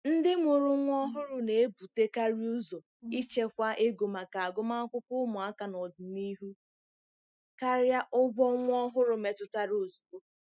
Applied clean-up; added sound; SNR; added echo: classical method spectral subtraction.